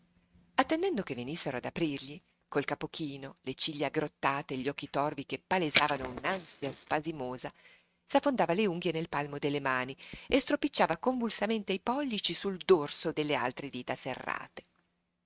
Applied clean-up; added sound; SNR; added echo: neural mask model RNNoise.